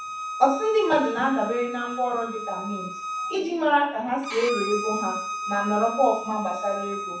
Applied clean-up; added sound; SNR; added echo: none; Bowed string instrument; 8 dB; reverberation time 0.7 s.